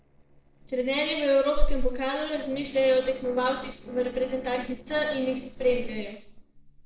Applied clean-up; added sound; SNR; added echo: neural separator model SepFormer DNS4.